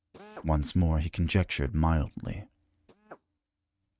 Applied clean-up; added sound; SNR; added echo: neural mask model RNNoise.